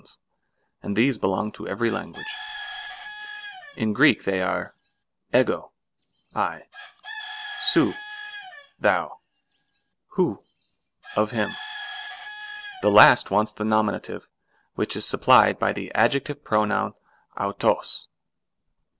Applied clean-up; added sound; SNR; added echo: none; Bird / Chicken, rooster; 14 dB; none.